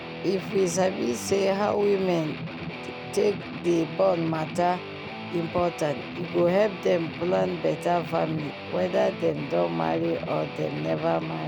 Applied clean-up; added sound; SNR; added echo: none; Guitar; 10 dB; none.